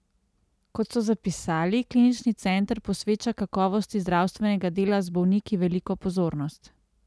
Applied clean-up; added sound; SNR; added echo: none; none; none; none.